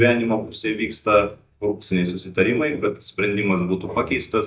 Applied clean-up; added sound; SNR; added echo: neural mask model DeepFilterNet 3.